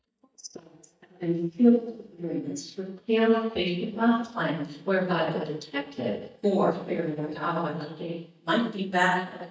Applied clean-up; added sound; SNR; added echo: neural mask model DeepFilterNet 3.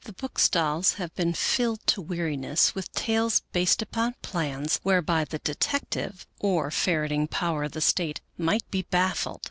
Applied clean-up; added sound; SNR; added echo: none; none; none; none.